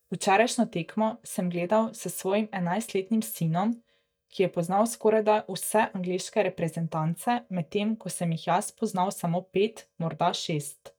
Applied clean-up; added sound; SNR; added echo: neural mask model DeepFilterNet 3.